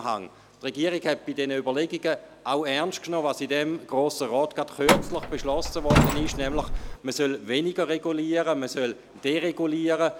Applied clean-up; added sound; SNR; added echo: none; Truck; -2 dB; none.